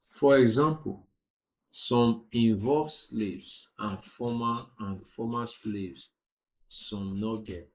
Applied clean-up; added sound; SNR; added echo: neural mask model Resemble Enhance denoiser.